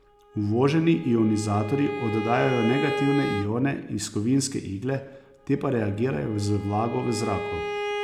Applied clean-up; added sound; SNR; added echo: none; Bowed string instrument; 8 dB; none.